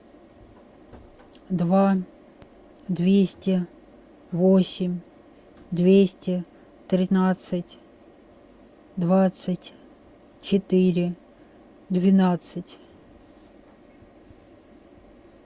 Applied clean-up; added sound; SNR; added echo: none; none; none; none.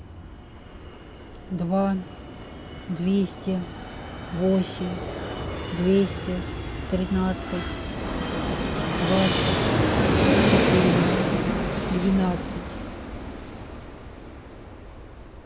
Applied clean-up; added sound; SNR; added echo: none; Fixed-wing aircraft, airplane; -2 dB; none.